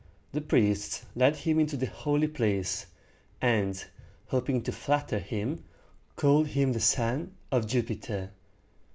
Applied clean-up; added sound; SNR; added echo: none; none; none; none.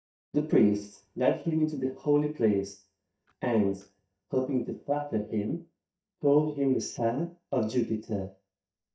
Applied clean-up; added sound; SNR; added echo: neural mask model DeepFilterNet 3.